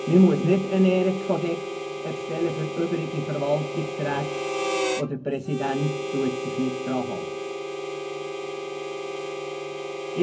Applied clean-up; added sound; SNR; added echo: none; Harmonica; 5 dB; reverberation time 0.3 s.